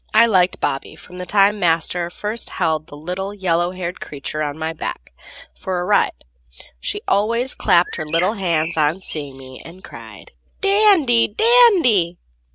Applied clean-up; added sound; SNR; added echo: none; Bird; 11 dB; none.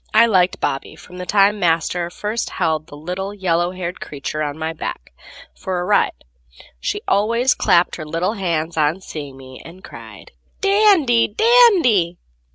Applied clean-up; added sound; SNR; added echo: none; none; none; none.